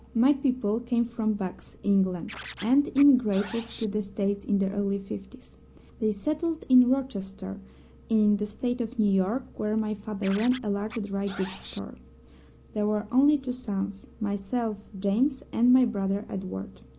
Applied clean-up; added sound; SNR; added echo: none; Scratching (performance technique); 17 dB; none.